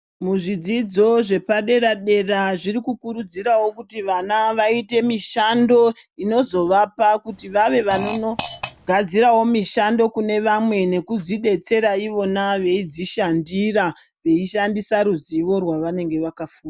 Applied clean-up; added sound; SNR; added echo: none; Fart; 11 dB; none.